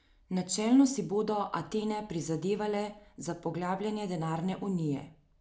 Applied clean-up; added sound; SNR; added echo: none; none; none; none.